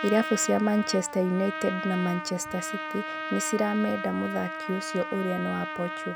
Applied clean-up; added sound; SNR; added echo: none; Trumpet; 7 dB; none.